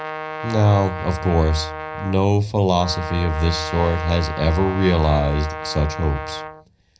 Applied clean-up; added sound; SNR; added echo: none; Brass instrument; 10 dB; reverberation time 0.4 s.